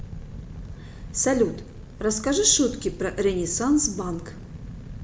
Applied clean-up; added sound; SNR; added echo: none; Fire; 12 dB; none.